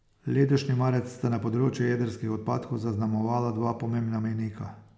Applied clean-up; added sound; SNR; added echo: none; none; none; none.